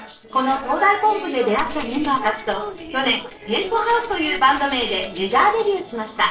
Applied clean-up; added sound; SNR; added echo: neural separator model SepFormer DNS4.